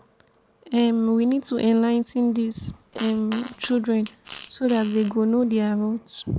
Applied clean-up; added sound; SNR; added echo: none; Fart; 19 dB; none.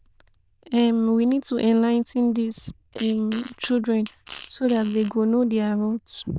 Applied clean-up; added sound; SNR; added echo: neural diffusion model UNIVERSE++.